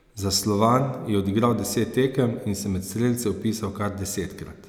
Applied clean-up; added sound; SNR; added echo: none; none; none; none.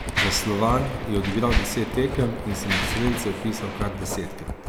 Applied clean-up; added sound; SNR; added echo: none; Writing + Mechanisms; 2 dB; none.